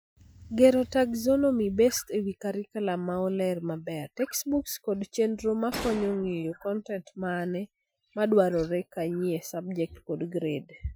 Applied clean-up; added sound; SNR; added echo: classical method Wiener filter.